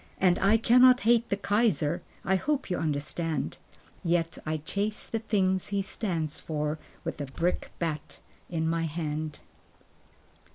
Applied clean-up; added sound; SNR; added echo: none; Bird; 15 dB; none.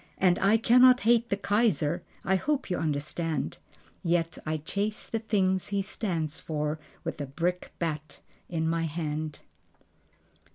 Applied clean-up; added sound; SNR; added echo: none; none; none; none.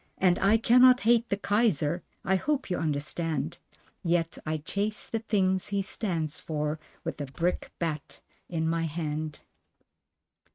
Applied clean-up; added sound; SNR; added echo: neural mask model RNNoise.